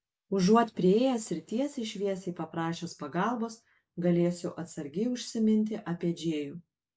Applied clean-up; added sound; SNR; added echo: none; none; none; none.